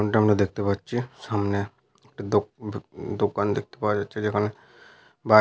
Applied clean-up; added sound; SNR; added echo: none; none; none; none.